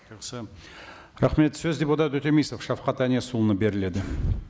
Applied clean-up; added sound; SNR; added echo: none; none; none; none.